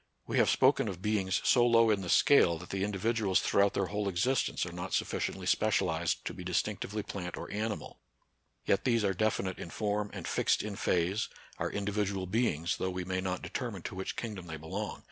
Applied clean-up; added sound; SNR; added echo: none; none; none; none.